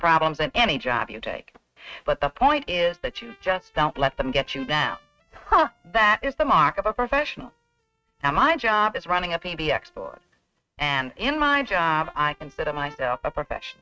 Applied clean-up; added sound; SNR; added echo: neural mask model RNNoise.